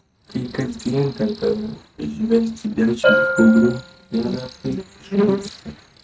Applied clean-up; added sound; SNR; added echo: neural mask model RNNoise.